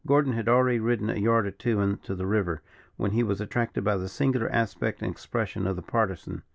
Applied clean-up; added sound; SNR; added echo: none; none; none; none.